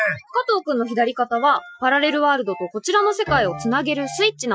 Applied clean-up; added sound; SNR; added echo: classical method Wiener filter.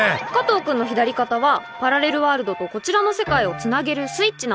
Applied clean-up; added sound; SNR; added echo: none; Bowed string instrument; 20 dB; none.